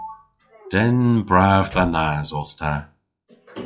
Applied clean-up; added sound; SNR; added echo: classical method log-MMSE.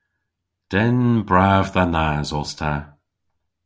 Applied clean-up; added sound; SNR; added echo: none; none; none; none.